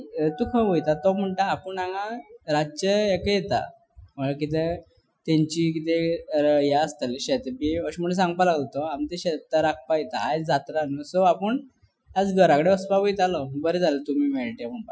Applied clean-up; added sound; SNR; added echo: classical method Wiener filter.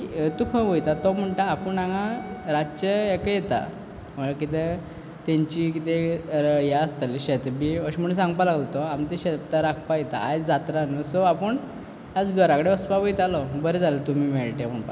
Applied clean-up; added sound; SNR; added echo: none; Wind instrument, woodwind instrument; 18 dB; none.